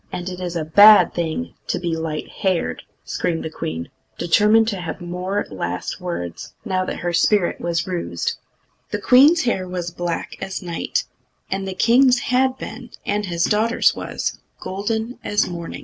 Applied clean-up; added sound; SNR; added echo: none; none; none; none.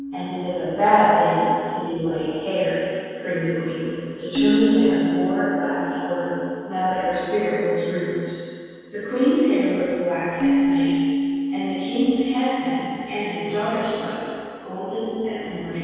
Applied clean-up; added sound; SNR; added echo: none; Keyboard (musical); 5 dB; reverberation time 2.2 s.